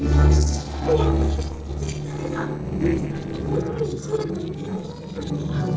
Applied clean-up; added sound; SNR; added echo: neural separator model SepFormer DNS4.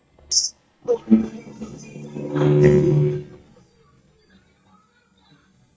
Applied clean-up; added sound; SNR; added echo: neural mask model DeepFilterNet 3.